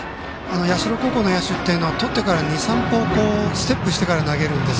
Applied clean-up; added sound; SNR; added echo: none; none; none; none.